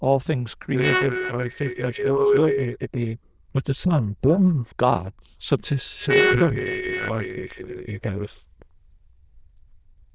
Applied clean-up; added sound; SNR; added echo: neural diffusion model UNIVERSE++.